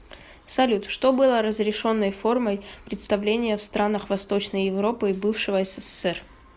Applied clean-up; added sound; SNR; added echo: none; none; none; none.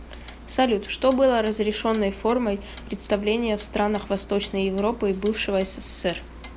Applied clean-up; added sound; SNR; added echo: none; Clock; 17 dB; none.